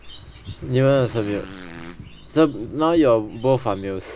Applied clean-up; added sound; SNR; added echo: none; Engine + Motorcycle; 19 dB; none.